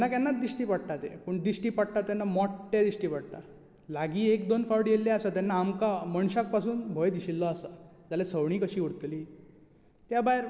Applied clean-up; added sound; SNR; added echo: none; none; none; none.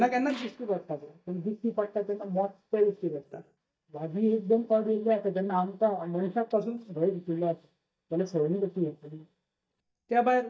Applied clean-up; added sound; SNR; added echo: neural mask model DeepFilterNet 3.